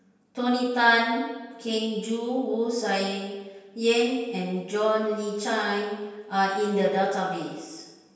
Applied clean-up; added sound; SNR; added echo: none; none; none; reverberation time 1.2 s.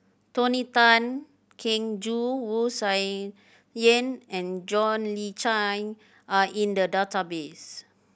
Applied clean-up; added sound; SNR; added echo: none; none; none; none.